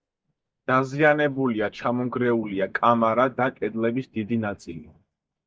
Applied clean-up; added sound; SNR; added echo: neural mask model DeepFilterNet 3.